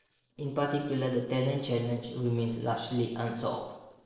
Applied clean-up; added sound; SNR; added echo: neural separator model SepFormer DNS4.